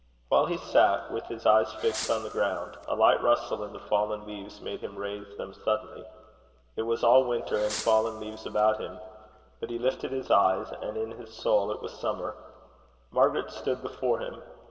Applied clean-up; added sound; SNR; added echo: none; Fireworks; 15 dB; reverberation time 1.6 s.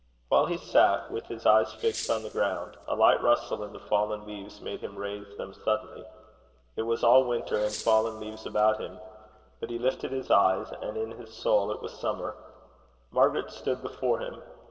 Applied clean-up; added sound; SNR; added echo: neural separator model SepFormer DNS4.